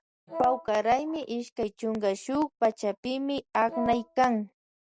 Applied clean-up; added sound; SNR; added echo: none; Wind instrument, woodwind instrument; 9 dB; none.